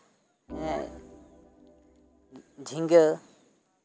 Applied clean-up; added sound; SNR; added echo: none; Organ; 16 dB; none.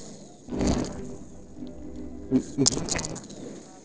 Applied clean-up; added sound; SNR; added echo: neural separator model SepFormer DNS4.